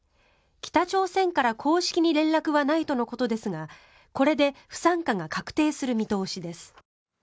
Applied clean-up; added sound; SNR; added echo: none; none; none; none.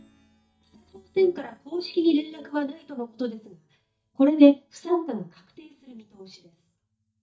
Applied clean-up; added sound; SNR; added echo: neural mask model DeepFilterNet 3.